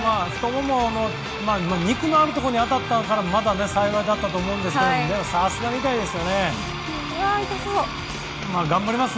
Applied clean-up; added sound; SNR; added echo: none; none; none; none.